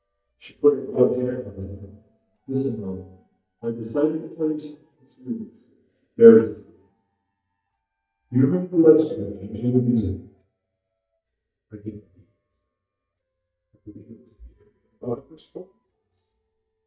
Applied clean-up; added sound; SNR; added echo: neural mask model DeepFilterNet 3.